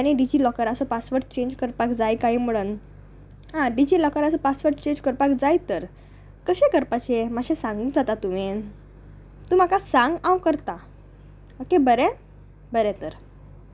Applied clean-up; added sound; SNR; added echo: none; none; none; none.